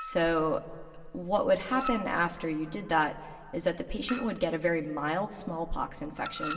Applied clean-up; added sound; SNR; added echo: none; Chink, clink; 12 dB; reverberation time 1.7 s.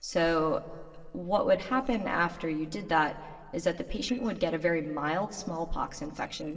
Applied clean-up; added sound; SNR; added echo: neural separator model SepFormer DNS4.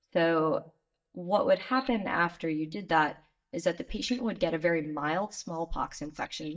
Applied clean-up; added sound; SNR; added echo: neural mask model DeepFilterNet 3.